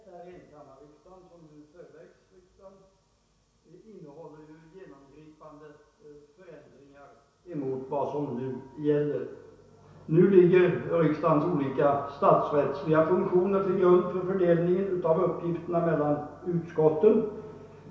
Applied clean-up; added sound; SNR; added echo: none; none; none; reverberation time 0.6 s.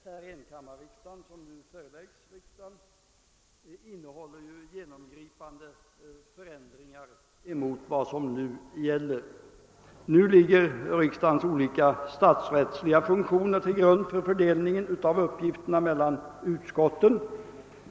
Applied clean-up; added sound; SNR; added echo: none; none; none; none.